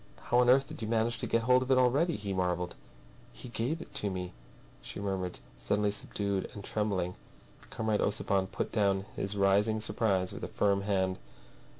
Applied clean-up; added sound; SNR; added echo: none; none; none; none.